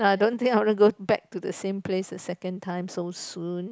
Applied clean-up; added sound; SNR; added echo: none; none; none; none.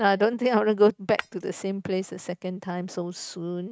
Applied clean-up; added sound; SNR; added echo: neural mask model RNNoise.